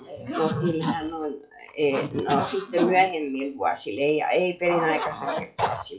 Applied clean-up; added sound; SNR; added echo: classical method WPE with log-MMSE.